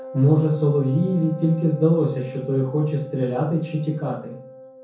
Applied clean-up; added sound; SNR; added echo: none; Wind instrument, woodwind instrument; 15 dB; reverberation time 0.6 s.